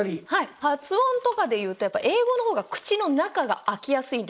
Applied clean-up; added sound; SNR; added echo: neural mask model Resemble Enhance denoiser.